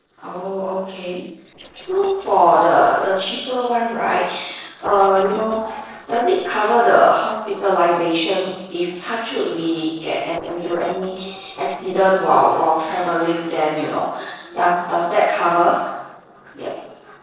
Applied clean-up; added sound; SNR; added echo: neural separator model SepFormer DNS4.